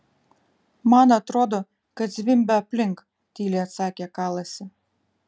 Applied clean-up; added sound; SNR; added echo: none; none; none; none.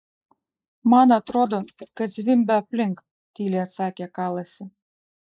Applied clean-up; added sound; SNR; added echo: neural mask model Resemble Enhance denoiser.